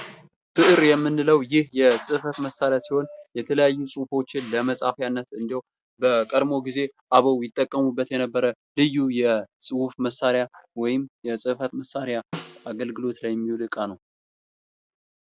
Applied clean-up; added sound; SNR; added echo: none; Snare drum; 19 dB; none.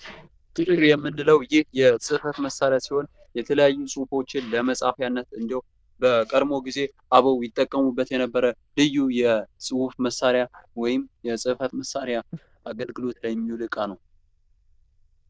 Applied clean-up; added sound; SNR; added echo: neural diffusion model UNIVERSE++.